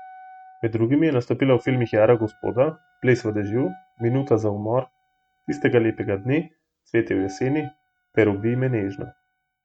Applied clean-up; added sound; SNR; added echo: neural mask model RNNoise.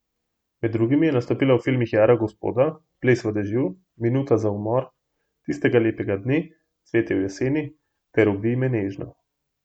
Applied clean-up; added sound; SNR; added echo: none; none; none; none.